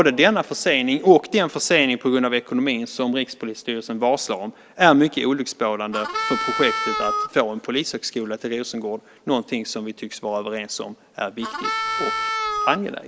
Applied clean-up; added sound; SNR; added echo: none; Harmonica; 3 dB; none.